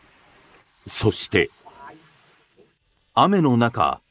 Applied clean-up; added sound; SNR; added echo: neural mask model Resemble Enhance denoiser.